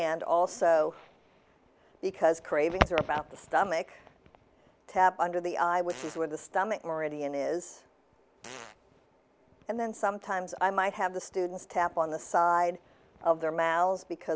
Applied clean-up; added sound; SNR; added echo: none; Fart; 18 dB; none.